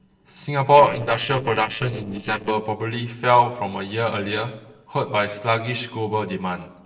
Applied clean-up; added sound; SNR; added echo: neural separator model SepFormer DNS4.